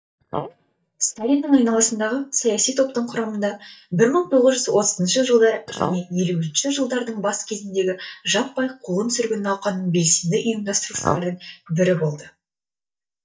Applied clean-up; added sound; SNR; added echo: neural mask model DeepFilterNet 3.